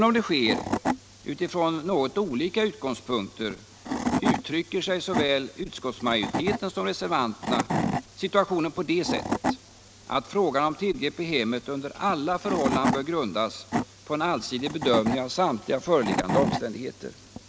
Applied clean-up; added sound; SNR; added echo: none; Wood / Tools; 5 dB; none.